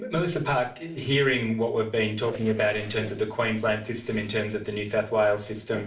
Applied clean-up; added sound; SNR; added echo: neural separator model SepFormer DNS4.